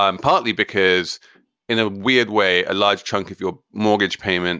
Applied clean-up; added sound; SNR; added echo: none; none; none; none.